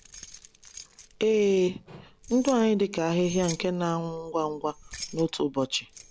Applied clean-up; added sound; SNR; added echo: none; Keys jangling; 18 dB; none.